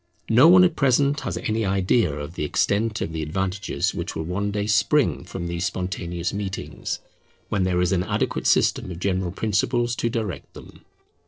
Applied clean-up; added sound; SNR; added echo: neural separator model SepFormer DNS4.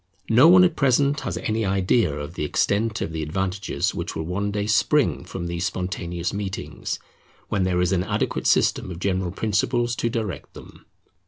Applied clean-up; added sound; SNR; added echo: none; none; none; none.